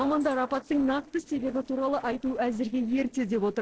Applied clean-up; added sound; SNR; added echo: neural separator model SepFormer DNS4.